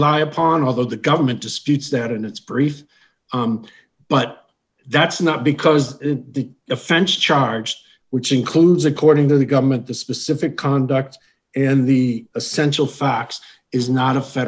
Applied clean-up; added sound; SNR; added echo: none; none; none; none.